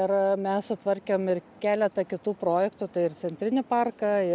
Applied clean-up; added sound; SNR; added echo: none; none; none; none.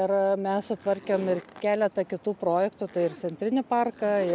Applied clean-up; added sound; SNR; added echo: none; Zipper (clothing); 20 dB; none.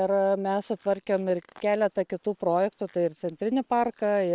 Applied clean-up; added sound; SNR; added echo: neural separator model SepFormer WHAM!.